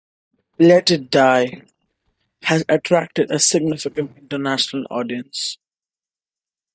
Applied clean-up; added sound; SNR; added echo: neural mask model DeepFilterNet 3.